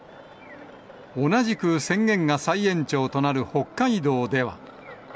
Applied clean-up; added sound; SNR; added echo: none; none; none; none.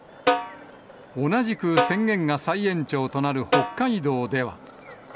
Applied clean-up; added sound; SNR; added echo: none; Snare drum; 3 dB; none.